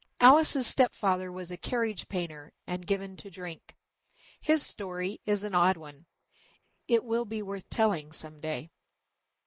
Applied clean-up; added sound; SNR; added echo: neural mask model Resemble Enhance denoiser.